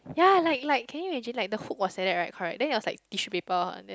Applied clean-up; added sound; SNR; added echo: none; none; none; none.